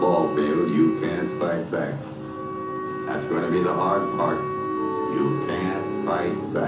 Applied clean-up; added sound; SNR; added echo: none; Wind instrument, woodwind instrument; 6 dB; reverberation time 0.7 s.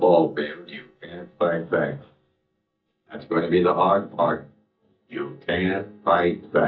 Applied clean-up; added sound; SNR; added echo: neural mask model DeepFilterNet 3.